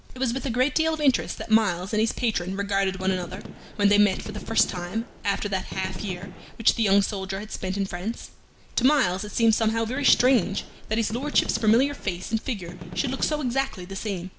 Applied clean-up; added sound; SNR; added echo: none; Gunshot, gunfire; 13 dB; none.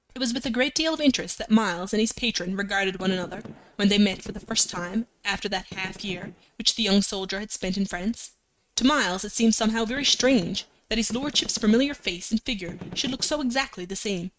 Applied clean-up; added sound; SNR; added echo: neural mask model RNNoise.